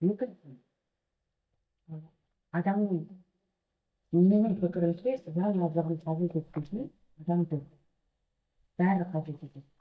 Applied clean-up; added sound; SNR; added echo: neural mask model DeepFilterNet 3.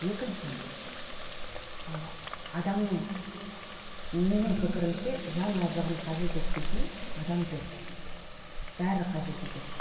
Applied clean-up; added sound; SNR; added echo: none; Water tap, faucet; 1 dB; reverberation time 2.5 s.